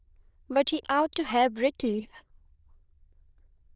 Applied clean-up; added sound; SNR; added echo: neural diffusion model UNIVERSE++.